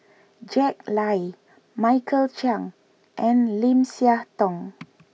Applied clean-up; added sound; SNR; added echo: none; none; none; none.